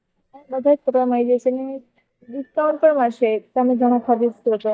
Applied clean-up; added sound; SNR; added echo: neural mask model DeepFilterNet 3.